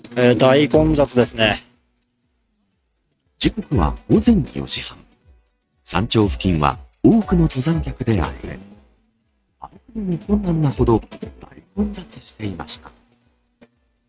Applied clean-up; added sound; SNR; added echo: neural mask model RNNoise.